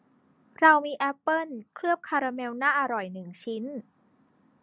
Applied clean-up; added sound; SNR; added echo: none; none; none; none.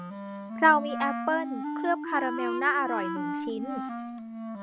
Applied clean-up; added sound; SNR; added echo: none; Wind instrument, woodwind instrument; 4 dB; none.